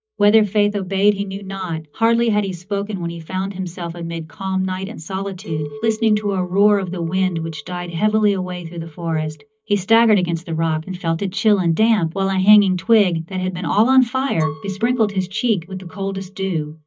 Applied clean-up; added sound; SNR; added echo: neural mask model DeepFilterNet 3.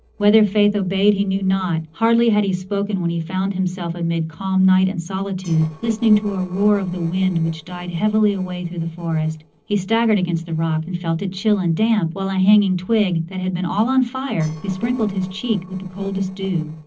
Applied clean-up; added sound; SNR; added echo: neural separator model SepFormer DNS4.